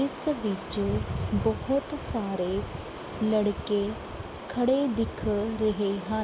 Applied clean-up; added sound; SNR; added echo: none; none; none; none.